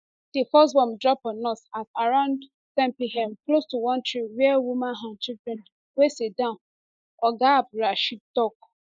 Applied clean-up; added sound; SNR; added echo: neural mask model Resemble Enhance denoiser.